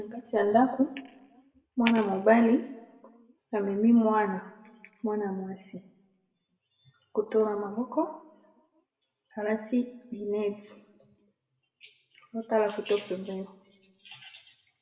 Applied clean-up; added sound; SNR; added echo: none; none; none; reverberation time 0.9 s.